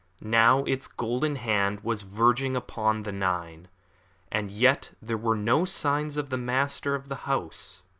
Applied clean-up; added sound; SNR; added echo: none; none; none; none.